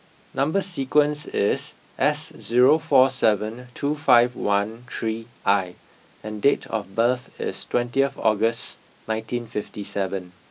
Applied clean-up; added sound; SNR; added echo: none; none; none; none.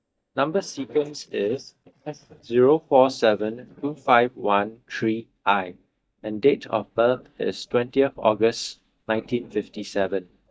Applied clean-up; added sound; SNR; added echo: neural mask model DeepFilterNet 3.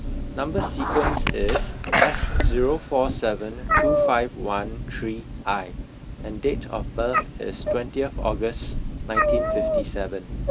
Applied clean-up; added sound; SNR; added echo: none; Sneeze + Meow; -2 dB; none.